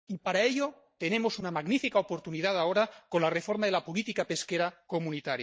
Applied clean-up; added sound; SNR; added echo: neural mask model DeepFilterNet 3.